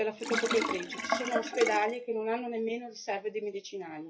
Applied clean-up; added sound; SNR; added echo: classical method WPE with log-MMSE.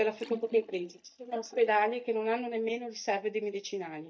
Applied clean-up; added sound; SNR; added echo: neural mask model DeepFilterNet 3.